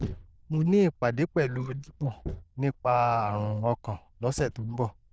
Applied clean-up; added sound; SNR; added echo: neural diffusion model UNIVERSE++.